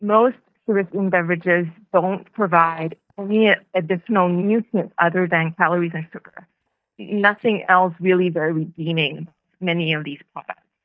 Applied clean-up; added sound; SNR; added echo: neural mask model DeepFilterNet 3.